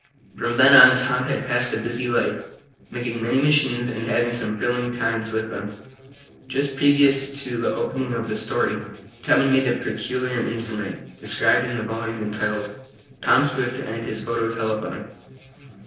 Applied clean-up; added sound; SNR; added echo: neural separator model SepFormer DNS4.